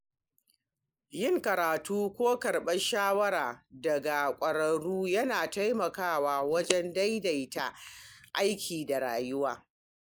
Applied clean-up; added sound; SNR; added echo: neural mask model Resemble Enhance denoiser.